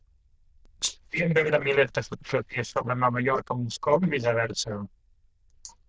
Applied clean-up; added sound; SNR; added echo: neural diffusion model UNIVERSE++.